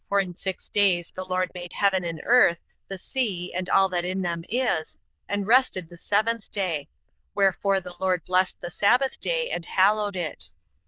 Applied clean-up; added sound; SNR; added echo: neural diffusion model UNIVERSE++.